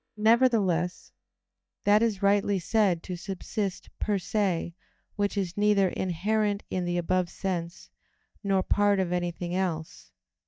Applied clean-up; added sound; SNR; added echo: neural mask model DeepFilterNet 3.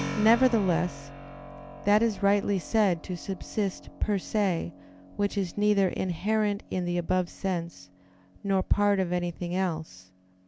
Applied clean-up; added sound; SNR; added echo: none; Keyboard (musical); 16 dB; none.